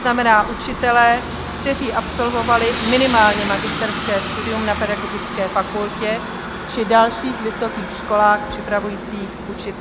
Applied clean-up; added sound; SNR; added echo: none; Aircraft; 6 dB; none.